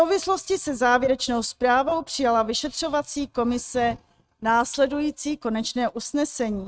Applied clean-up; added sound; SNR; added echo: neural mask model RNNoise.